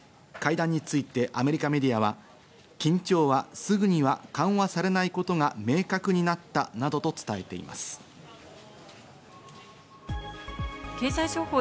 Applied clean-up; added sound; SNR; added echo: none; none; none; none.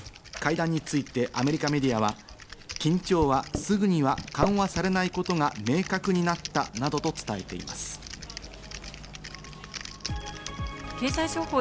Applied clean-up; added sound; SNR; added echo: none; Typing + Microwave oven; 11 dB; none.